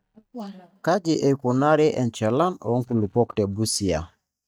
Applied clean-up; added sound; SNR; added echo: neural mask model DeepFilterNet 3.